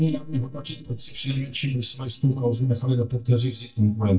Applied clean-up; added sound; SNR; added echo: neural mask model DeepFilterNet 3.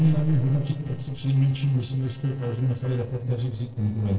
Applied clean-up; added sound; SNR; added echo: neural separator model SepFormer DNS4.